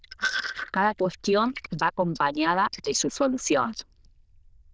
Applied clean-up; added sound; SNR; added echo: neural diffusion model UNIVERSE++.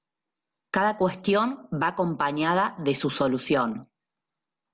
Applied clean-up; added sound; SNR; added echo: none; none; none; none.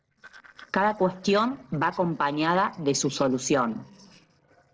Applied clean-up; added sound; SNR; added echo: neural separator model SepFormer DNS4.